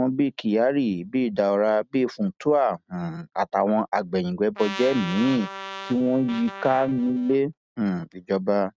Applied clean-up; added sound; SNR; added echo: neural mask model RNNoise.